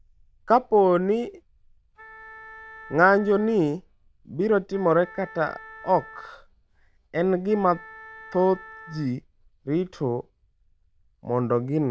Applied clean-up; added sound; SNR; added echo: neural diffusion model UNIVERSE++.